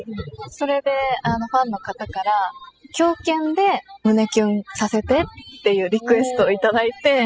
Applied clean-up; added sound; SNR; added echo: classical method spectral subtraction.